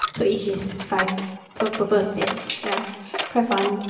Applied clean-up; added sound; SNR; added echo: none; Coin (dropping); 6 dB; reverberation time 1.0 s.